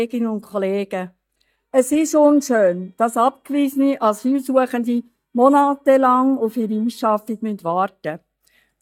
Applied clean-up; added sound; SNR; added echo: neural mask model DeepFilterNet 3.